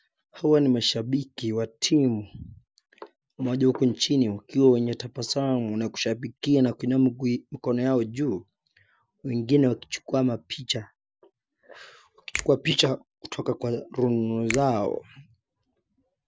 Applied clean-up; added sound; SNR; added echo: none; Finger snapping; 14 dB; none.